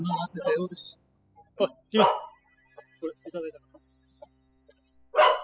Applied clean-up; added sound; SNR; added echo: classical method spectral subtraction.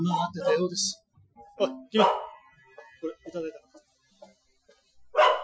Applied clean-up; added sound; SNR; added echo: classical method Wiener filter.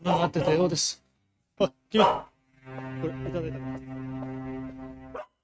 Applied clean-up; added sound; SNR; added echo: neural mask model RNNoise.